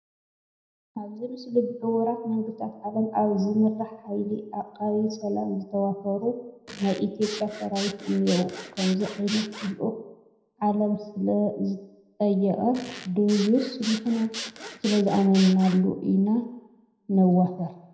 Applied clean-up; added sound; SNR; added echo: none; Zipper (clothing) / Sawing; 12 dB; reverberation time 0.8 s.